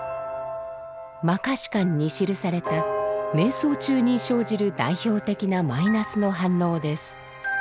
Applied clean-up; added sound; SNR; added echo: none; Bowed string instrument; 19 dB; none.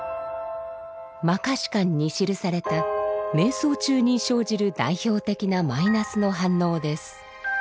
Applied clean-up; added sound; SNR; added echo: none; none; none; none.